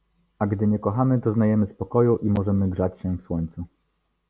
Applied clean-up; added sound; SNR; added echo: none; none; none; none.